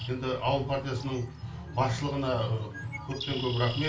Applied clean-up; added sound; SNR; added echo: none; Bird; 14 dB; reverberation time 0.3 s.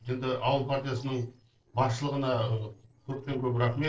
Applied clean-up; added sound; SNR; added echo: neural separator model SepFormer DNS4.